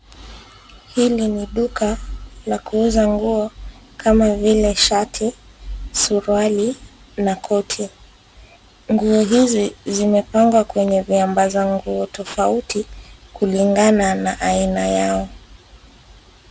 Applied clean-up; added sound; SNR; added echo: none; none; none; none.